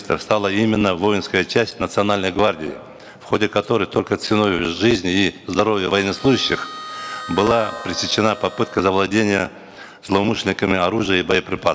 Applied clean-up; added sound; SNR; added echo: none; Harmonica; 14 dB; none.